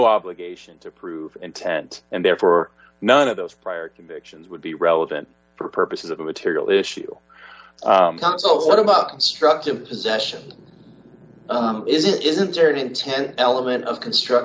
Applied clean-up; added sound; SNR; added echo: none; none; none; none.